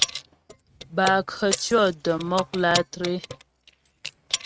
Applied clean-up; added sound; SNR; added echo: neural mask model RNNoise.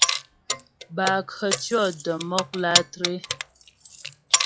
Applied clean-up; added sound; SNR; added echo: classical method log-MMSE.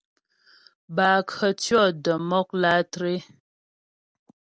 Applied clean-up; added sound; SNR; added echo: none; none; none; none.